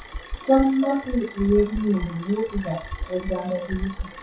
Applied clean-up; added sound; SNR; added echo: classical method WPE with log-MMSE.